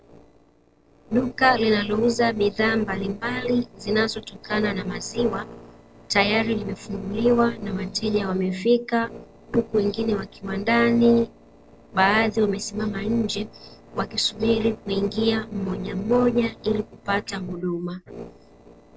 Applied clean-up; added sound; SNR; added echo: neural separator model SepFormer DNS4.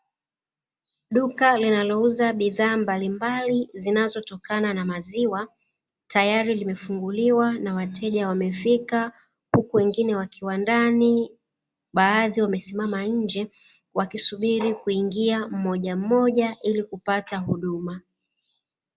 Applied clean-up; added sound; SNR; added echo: none; none; none; none.